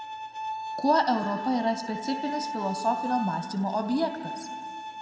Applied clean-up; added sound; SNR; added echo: none; Bowed string instrument; 7 dB; reverberation time 1.8 s.